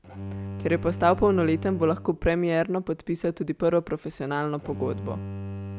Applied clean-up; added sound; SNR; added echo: none; Bowed string instrument; 11 dB; none.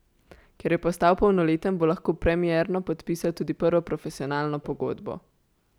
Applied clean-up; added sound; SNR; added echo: none; none; none; none.